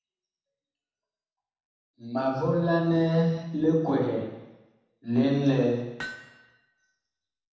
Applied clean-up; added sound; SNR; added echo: none; Hammer; 16 dB; reverberation time 1.0 s.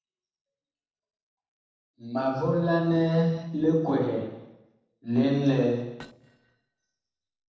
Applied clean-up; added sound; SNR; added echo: neural separator model SepFormer DNS4.